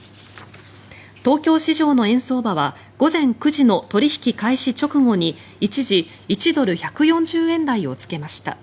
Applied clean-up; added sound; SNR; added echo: none; none; none; none.